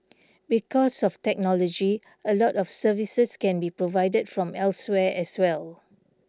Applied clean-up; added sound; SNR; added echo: none; none; none; none.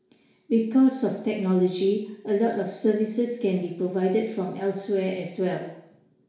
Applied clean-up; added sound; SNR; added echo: none; none; none; reverberation time 0.7 s.